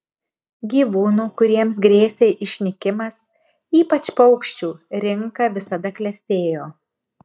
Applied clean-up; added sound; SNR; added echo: neural mask model DeepFilterNet 3.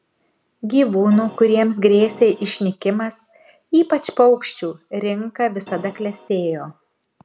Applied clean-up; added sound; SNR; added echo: none; Keyboard (musical); 20 dB; none.